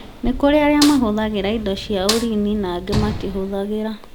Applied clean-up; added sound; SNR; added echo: none; Snare drum + Sliding door / Slam; 8 dB; none.